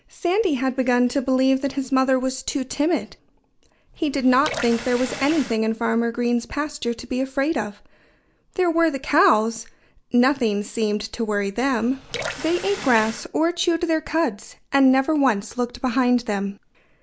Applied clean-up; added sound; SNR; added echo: none; Water tap, faucet / Water; 11 dB; none.